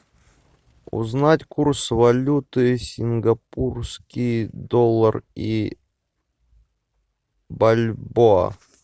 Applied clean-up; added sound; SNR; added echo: none; none; none; none.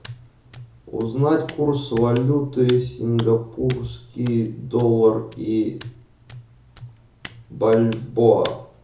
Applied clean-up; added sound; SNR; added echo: none; Hands; 19 dB; reverberation time 0.6 s.